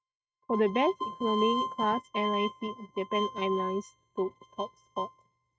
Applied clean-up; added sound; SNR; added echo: neural mask model RNNoise.